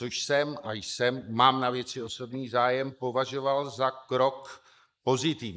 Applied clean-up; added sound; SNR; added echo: neural mask model Resemble Enhance denoiser.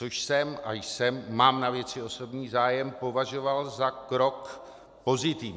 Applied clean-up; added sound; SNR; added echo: none; none; none; none.